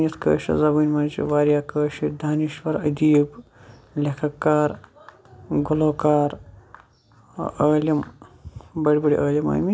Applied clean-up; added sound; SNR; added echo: none; none; none; none.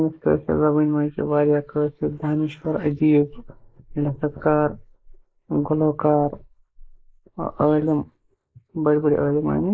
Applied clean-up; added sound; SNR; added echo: neural mask model Resemble Enhance denoiser.